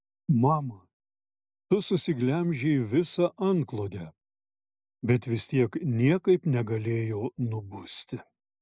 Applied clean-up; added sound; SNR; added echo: none; none; none; none.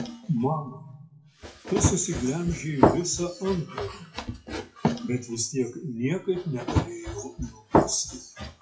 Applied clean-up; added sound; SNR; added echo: classical method WPE with log-MMSE.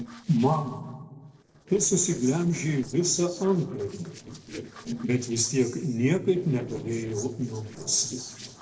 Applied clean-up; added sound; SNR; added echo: neural separator model SepFormer DNS4.